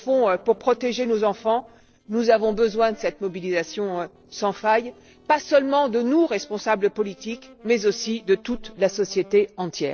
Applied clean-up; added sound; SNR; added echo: neural separator model SepFormer DNS4.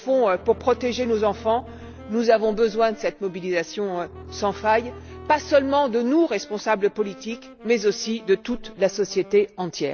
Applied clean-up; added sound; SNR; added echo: none; Wind instrument, woodwind instrument + Bowed string instrument; 19 dB; none.